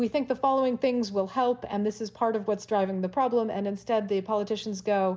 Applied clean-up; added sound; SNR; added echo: none; none; none; none.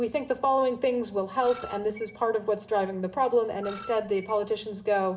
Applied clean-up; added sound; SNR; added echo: none; Screech; 17 dB; reverberation time 1.3 s.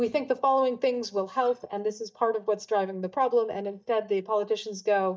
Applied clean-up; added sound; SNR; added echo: neural mask model DeepFilterNet 3.